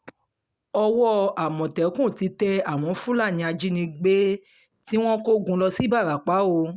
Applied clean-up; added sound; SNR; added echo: none; none; none; none.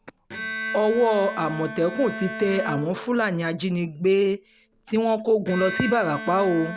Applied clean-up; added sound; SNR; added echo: none; Bowed string instrument; 11 dB; none.